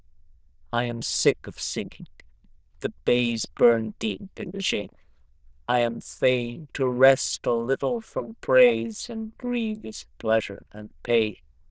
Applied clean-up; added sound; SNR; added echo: neural diffusion model UNIVERSE++.